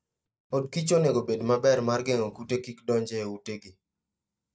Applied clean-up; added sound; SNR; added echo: neural mask model DeepFilterNet 3.